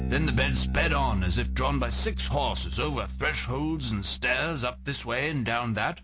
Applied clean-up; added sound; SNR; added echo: none; Bass guitar; 3 dB; none.